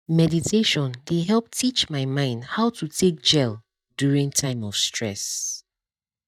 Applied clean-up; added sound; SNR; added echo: neural mask model DeepFilterNet 3.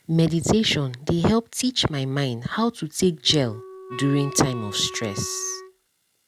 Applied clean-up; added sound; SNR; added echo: none; Wind instrument, woodwind instrument; 14 dB; none.